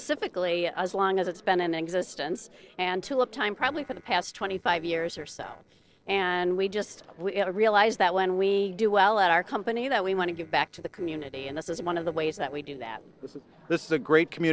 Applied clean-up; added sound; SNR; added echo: neural separator model SepFormer DNS4.